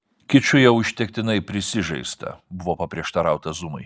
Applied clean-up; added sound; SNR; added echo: none; none; none; none.